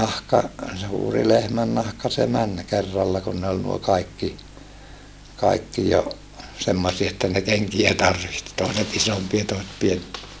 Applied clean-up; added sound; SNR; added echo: none; none; none; none.